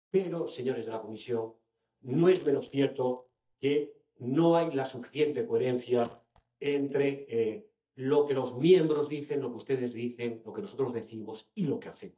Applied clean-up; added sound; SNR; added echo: neural mask model DeepFilterNet 3.